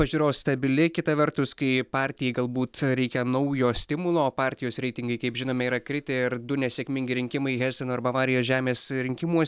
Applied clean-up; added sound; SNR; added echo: none; none; none; none.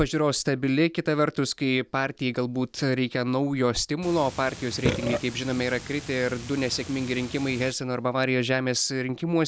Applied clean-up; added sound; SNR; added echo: none; Burping, eructation; 9 dB; none.